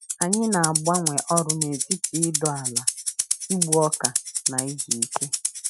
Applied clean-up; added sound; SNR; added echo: classical method Wiener filter.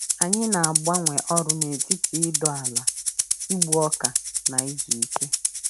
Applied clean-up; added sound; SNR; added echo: none; Rattle (instrument); -3 dB; none.